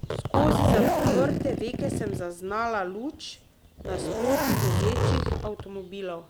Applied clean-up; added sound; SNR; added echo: none; Zipper (clothing); -5 dB; none.